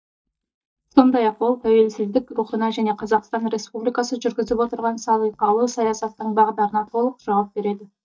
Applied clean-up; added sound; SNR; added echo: neural mask model DeepFilterNet 3.